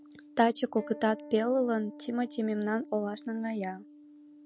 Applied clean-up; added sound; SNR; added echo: none; Acoustic guitar; 17 dB; none.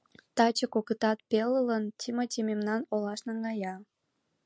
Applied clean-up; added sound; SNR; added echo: none; none; none; none.